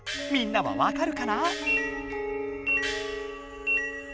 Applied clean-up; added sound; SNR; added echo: none; Gong; 13 dB; none.